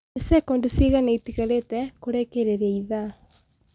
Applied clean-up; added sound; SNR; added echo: none; Bass drum; 18 dB; none.